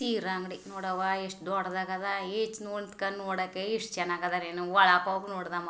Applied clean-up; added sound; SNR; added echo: none; none; none; none.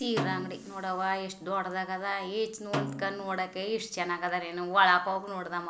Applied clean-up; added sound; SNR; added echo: none; Snare drum; 10 dB; none.